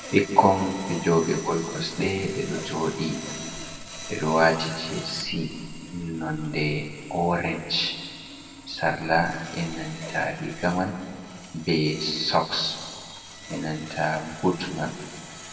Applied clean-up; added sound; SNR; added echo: none; Sawing; 13 dB; reverberation time 1.7 s.